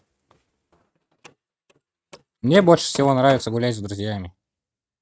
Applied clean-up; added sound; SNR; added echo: neural mask model RNNoise.